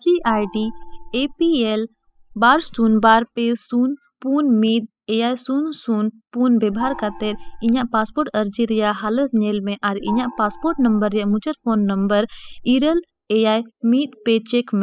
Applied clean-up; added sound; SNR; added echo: classical method spectral subtraction.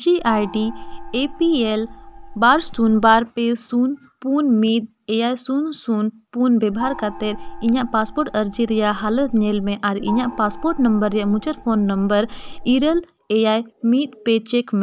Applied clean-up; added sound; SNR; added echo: none; Gong; 13 dB; none.